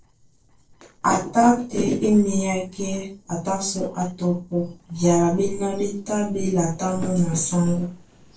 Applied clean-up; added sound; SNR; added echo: neural separator model SepFormer DNS4.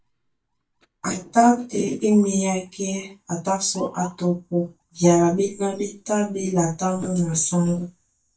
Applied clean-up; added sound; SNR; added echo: neural mask model DeepFilterNet 3.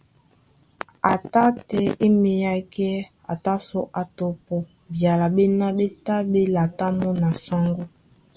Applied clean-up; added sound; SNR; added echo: none; none; none; none.